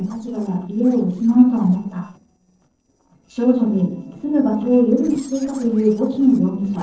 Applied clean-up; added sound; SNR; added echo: neural separator model SepFormer DNS4.